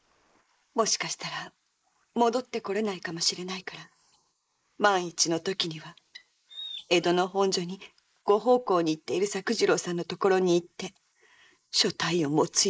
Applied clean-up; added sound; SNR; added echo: neural mask model Resemble Enhance denoiser.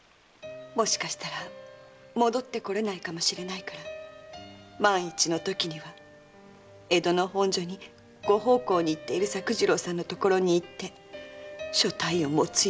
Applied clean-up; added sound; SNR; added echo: none; none; none; none.